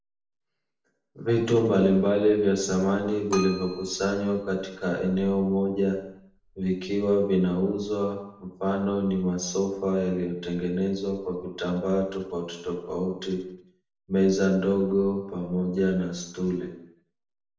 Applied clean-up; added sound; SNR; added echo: none; Keyboard (musical); 16 dB; reverberation time 0.6 s.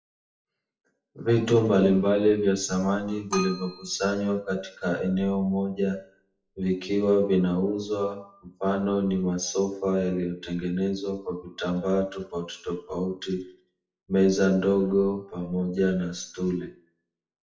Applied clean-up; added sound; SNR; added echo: classical method WPE with log-MMSE.